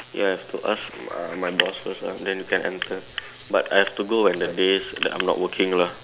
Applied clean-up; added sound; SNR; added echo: none; none; none; none.